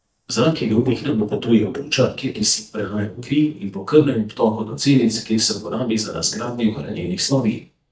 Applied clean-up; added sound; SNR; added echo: neural mask model DeepFilterNet 3.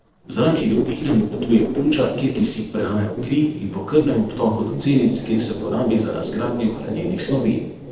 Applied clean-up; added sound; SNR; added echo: neural separator model SepFormer DNS4.